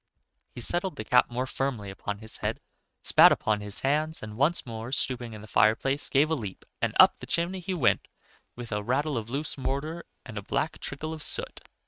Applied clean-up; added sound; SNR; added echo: neural mask model RNNoise.